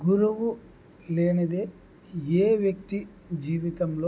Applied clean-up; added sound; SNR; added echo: none; none; none; none.